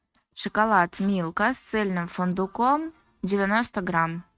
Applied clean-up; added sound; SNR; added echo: neural mask model RNNoise.